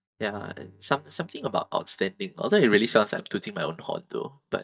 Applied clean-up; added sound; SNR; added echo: neural mask model DeepFilterNet 3.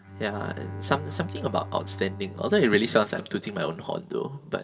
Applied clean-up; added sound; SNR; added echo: none; Bowed string instrument; 12 dB; reverberation time 1.5 s.